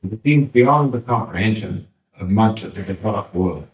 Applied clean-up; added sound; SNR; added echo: neural mask model DeepFilterNet 3.